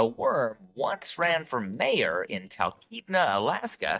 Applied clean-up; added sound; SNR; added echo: neural mask model DeepFilterNet 3.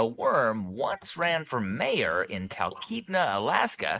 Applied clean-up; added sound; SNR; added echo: neural mask model Resemble Enhance denoiser.